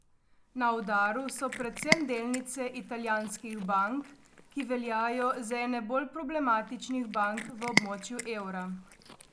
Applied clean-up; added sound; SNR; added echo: none; Cat; 6 dB; none.